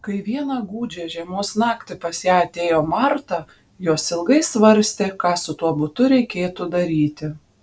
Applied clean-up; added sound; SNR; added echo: none; none; none; none.